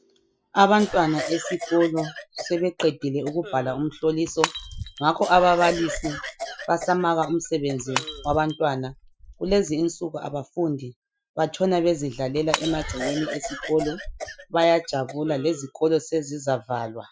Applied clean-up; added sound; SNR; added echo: classical method Wiener filter.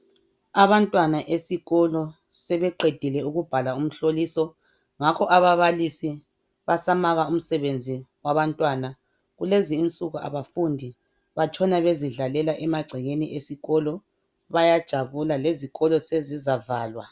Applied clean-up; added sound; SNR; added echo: none; none; none; none.